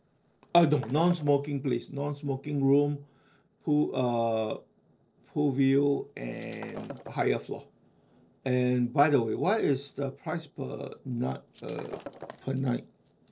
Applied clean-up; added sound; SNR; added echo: neural separator model SepFormer DNS4.